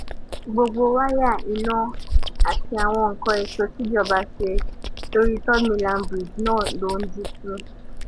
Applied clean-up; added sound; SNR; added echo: none; Chewing, mastication; 2 dB; none.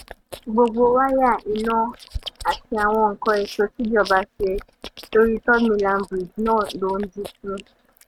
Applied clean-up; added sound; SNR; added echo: neural mask model RNNoise.